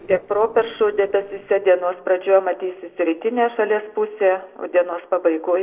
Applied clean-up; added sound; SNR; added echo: neural separator model SepFormer DNS4.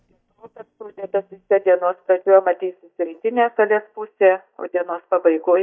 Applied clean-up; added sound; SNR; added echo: neural mask model DeepFilterNet 3.